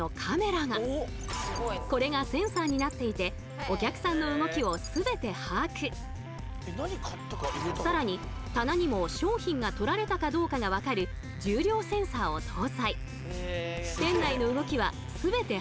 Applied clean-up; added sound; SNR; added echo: none; none; none; none.